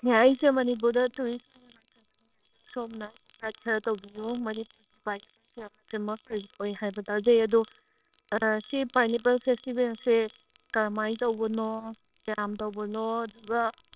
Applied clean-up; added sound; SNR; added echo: neural separator model SepFormer WHAMR!.